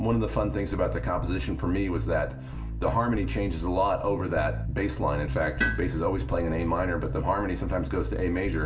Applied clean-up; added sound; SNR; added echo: none; Tools; 11 dB; reverberation time 0.2 s.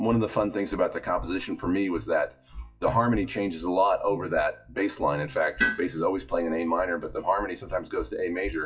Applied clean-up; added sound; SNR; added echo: classical method WPE with log-MMSE.